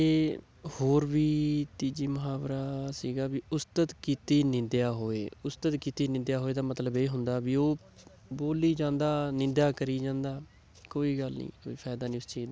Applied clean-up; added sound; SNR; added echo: none; none; none; none.